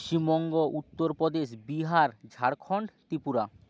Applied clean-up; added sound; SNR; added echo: none; none; none; none.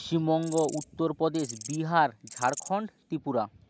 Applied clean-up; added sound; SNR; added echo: none; Insect; 15 dB; none.